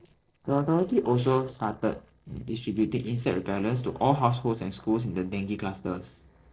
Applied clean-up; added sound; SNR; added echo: neural separator model SepFormer DNS4.